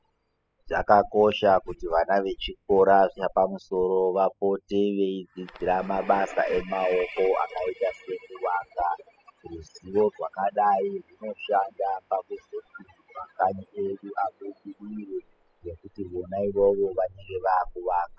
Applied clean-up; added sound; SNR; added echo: classical method spectral subtraction.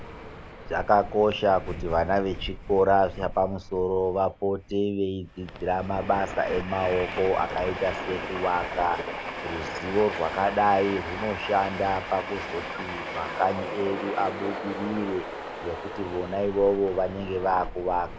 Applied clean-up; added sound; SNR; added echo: none; Train; 9 dB; none.